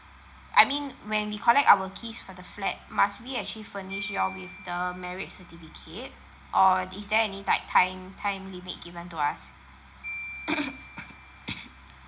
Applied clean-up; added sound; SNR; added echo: none; Marimba, xylophone; 18 dB; reverberation time 0.4 s.